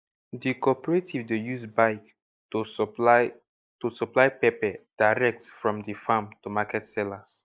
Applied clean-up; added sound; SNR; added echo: neural mask model Resemble Enhance denoiser.